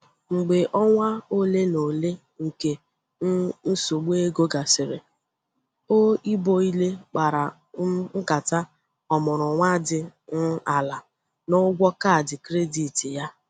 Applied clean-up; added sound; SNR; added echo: none; none; none; none.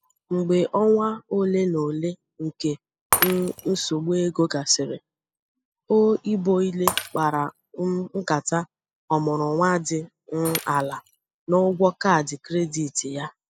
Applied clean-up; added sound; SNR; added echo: classical method spectral subtraction.